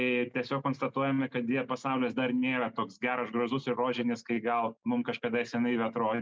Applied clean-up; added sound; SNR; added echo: none; none; none; none.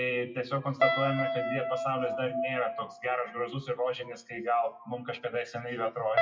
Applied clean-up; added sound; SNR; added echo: classical method WPE with log-MMSE.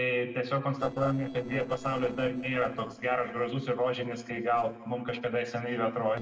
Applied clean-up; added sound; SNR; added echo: neural separator model SepFormer DNS4.